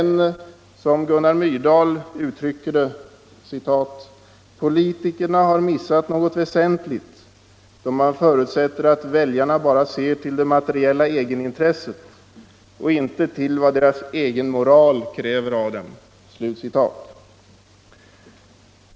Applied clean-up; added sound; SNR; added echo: none; none; none; none.